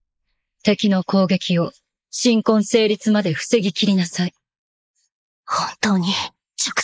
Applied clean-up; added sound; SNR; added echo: neural mask model Resemble Enhance denoiser.